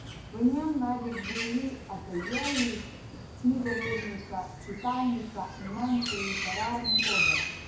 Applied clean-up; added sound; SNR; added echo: none; Bird; 2 dB; reverberation time 0.6 s.